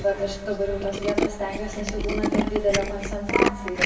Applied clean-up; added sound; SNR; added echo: none; Tools; 1 dB; reverberation time 1.7 s.